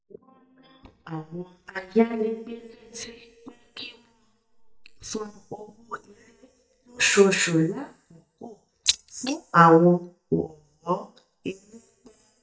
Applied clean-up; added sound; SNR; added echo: neural mask model DeepFilterNet 3.